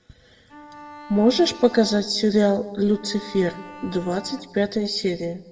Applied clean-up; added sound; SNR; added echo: none; Bowed string instrument; 20 dB; reverberation time 1.0 s.